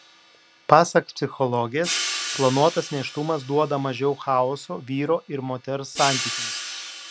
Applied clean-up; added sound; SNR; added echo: none; Hi-hat; 9 dB; none.